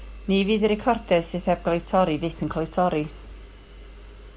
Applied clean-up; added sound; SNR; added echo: none; Engine; 17 dB; none.